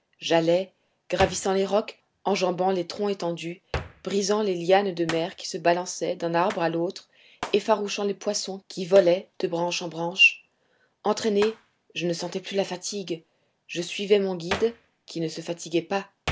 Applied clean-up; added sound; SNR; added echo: none; Hands; 16 dB; none.